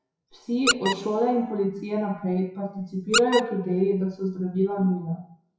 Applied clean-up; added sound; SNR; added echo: classical method WPE with log-MMSE.